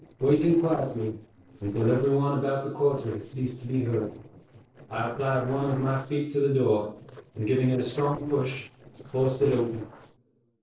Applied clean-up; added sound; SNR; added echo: neural separator model SepFormer DNS4.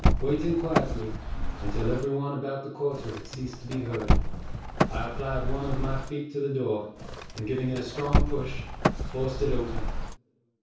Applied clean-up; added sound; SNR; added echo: none; Car; -3 dB; reverberation time 0.6 s.